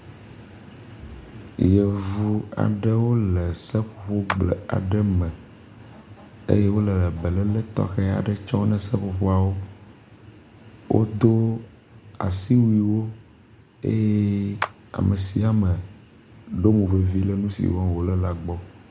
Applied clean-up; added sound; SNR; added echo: none; Clapping; 13 dB; none.